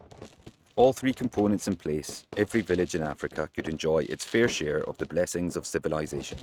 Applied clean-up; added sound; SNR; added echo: neural mask model RNNoise.